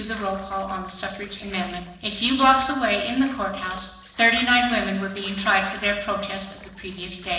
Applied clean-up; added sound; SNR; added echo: neural separator model SepFormer DNS4.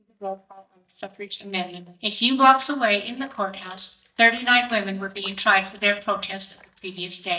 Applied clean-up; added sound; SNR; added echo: neural mask model DeepFilterNet 3.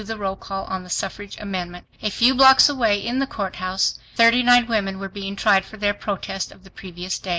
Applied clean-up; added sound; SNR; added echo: none; none; none; none.